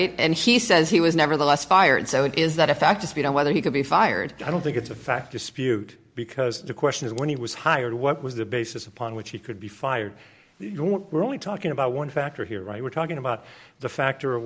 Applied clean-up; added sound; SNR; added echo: none; none; none; none.